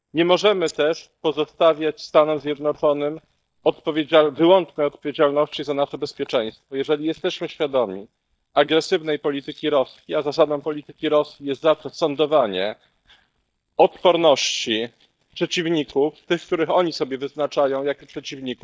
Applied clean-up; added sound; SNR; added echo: neural mask model DeepFilterNet 3.